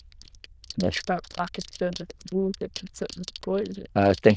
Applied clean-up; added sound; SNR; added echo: neural diffusion model UNIVERSE++.